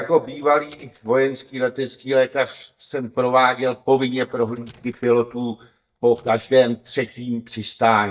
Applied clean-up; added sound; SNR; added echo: neural mask model DeepFilterNet 3.